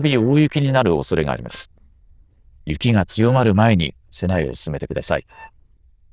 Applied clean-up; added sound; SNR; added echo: neural diffusion model UNIVERSE++.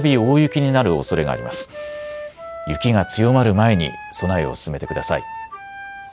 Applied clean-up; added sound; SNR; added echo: none; Wind instrument, woodwind instrument; 14 dB; none.